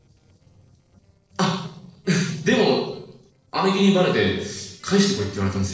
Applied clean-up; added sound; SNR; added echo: neural separator model SepFormer DNS4.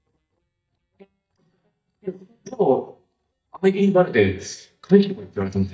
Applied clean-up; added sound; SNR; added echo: neural mask model DeepFilterNet 3.